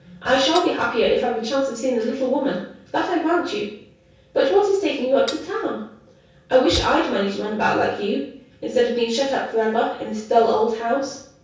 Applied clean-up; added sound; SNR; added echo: none; Cutlery, silverware / Dishes, pots, and pans; 15 dB; reverberation time 0.6 s.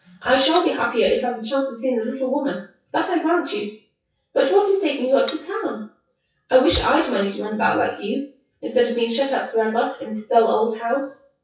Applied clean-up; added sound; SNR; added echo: classical method WPE with log-MMSE.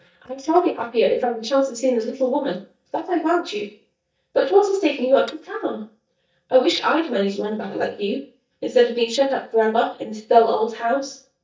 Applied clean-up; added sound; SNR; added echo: neural mask model DeepFilterNet 3.